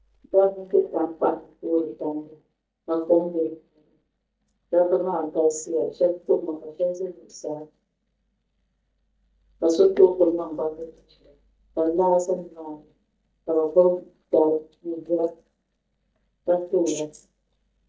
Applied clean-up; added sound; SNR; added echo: neural mask model DeepFilterNet 3.